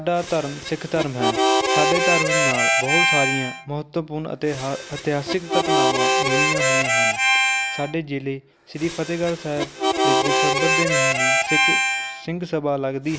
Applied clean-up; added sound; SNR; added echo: none; Harmonica; -4 dB; none.